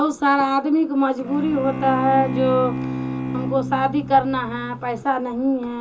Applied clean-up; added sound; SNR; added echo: none; Bowed string instrument; 6 dB; reverberation time 0.2 s.